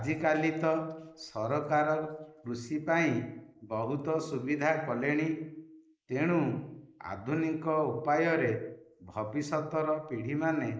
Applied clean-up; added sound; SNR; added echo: neural mask model Resemble Enhance denoiser.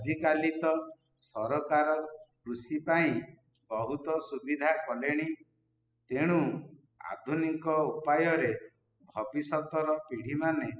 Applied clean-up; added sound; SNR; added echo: classical method spectral subtraction.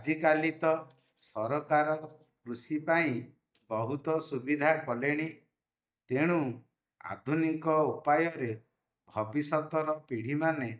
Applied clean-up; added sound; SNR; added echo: neural mask model DeepFilterNet 3.